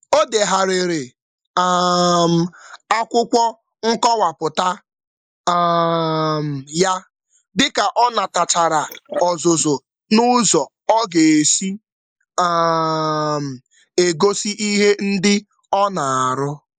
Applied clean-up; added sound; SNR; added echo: neural mask model Resemble Enhance denoiser.